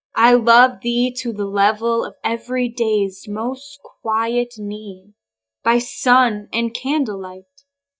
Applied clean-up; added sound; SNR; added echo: neural mask model DeepFilterNet 3.